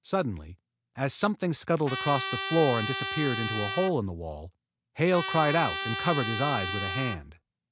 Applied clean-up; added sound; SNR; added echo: none; Trumpet; 4 dB; none.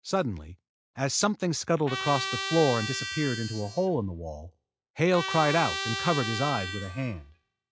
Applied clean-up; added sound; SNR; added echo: classical method log-MMSE.